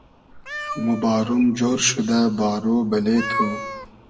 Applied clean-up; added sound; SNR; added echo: none; Meow; 11 dB; reverberation time 1.0 s.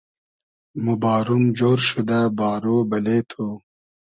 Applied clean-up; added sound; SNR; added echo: none; none; none; none.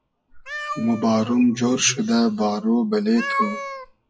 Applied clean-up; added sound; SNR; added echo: classical method WPE with log-MMSE.